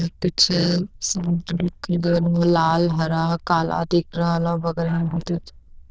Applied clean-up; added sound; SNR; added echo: neural diffusion model UNIVERSE++.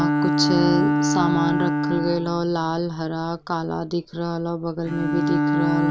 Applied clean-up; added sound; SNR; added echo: none; Bowed string instrument; -2 dB; none.